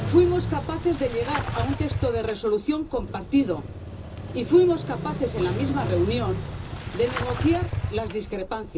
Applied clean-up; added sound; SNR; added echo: none; Engine starting / Motorcycle; 5 dB; reverberation time 0.2 s.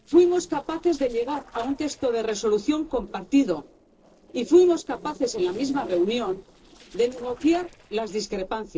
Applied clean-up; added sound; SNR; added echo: neural separator model SepFormer DNS4.